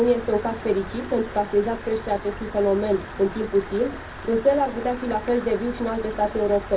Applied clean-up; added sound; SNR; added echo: none; Stream; 12 dB; reverberation time 0.4 s.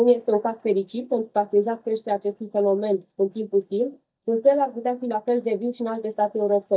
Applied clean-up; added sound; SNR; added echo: neural mask model DeepFilterNet 3.